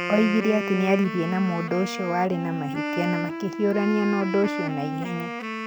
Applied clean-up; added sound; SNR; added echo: none; Wind instrument, woodwind instrument; 5 dB; none.